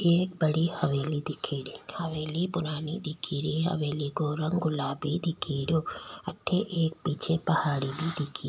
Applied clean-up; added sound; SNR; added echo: none; none; none; none.